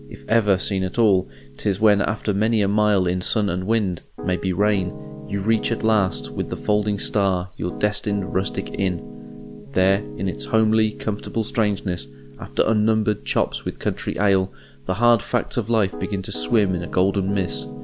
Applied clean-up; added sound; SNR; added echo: none; Piano; 14 dB; none.